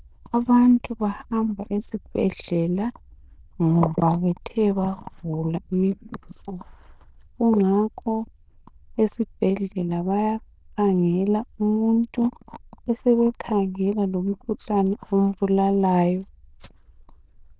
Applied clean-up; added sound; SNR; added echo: neural diffusion model UNIVERSE++.